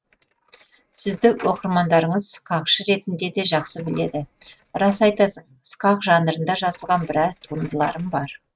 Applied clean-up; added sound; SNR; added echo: neural mask model RNNoise.